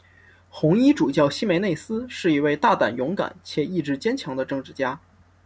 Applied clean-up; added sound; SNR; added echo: none; none; none; none.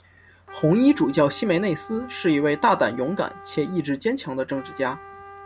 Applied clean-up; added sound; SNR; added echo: none; Trumpet; 19 dB; none.